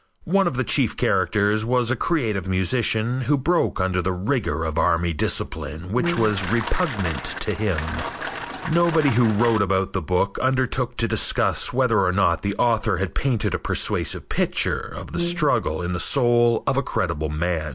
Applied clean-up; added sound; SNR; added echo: none; Brass instrument + Rain; 8 dB; none.